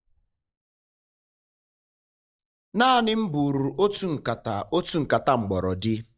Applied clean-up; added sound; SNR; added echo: neural mask model DeepFilterNet 3.